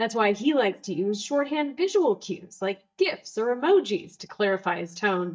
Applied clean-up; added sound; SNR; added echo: neural mask model DeepFilterNet 3.